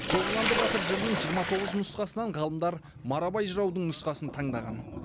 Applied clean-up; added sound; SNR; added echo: none; Sink (filling or washing); 3 dB; none.